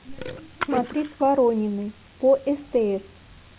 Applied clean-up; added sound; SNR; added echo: none; Splash, splatter + Burping, eructation; 13 dB; none.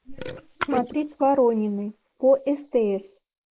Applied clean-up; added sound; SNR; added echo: neural mask model Resemble Enhance denoiser.